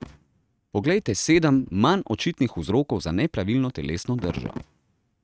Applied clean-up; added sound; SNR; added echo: neural mask model RNNoise.